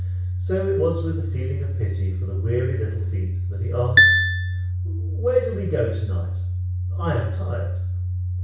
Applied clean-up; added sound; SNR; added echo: none; Piano; -4 dB; reverberation time 0.6 s.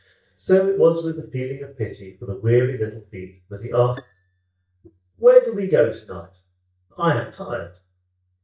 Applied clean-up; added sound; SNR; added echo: neural mask model DeepFilterNet 3.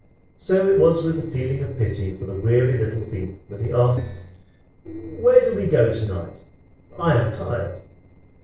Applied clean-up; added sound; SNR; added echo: neural separator model SepFormer DNS4.